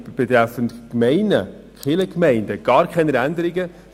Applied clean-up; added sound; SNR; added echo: none; none; none; none.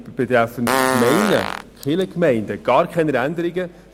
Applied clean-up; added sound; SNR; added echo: none; Fart; 4 dB; none.